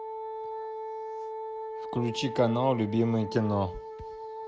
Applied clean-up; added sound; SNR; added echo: none; Wind instrument, woodwind instrument; 7 dB; none.